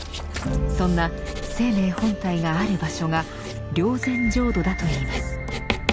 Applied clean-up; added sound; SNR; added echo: none; Writing; 10 dB; none.